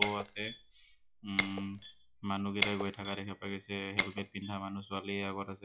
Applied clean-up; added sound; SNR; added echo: classical method log-MMSE.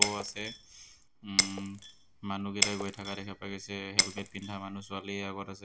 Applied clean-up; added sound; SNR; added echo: none; Shatter; -4 dB; none.